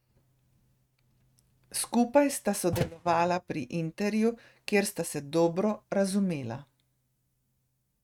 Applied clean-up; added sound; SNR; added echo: neural mask model RNNoise.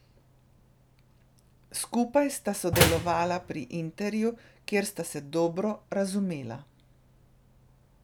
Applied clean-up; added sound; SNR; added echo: none; Slam; -3 dB; none.